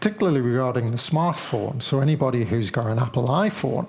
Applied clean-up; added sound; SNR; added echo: none; none; none; none.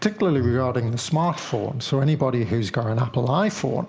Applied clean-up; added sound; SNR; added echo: none; Bowed string instrument; 15 dB; none.